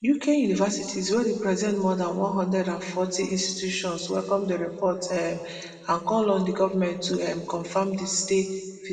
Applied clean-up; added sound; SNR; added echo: none; none; none; reverberation time 1.6 s.